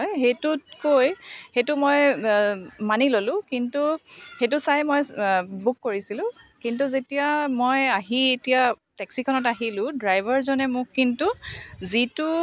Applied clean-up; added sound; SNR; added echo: none; none; none; none.